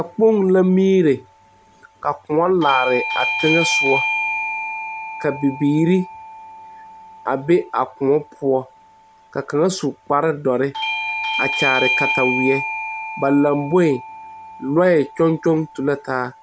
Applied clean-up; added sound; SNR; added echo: none; Bell / Doorbell; 7 dB; none.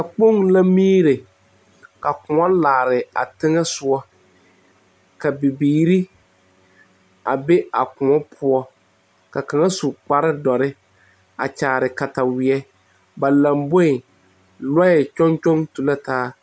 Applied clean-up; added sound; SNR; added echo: none; none; none; none.